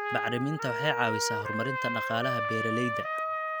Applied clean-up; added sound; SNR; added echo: none; Trumpet; 0 dB; none.